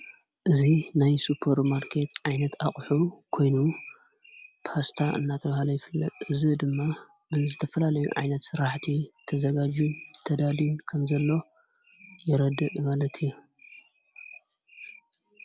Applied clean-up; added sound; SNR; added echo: none; none; none; none.